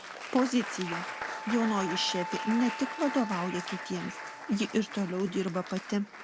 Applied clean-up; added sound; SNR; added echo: none; Applause + Wind instrument, woodwind instrument; 8 dB; none.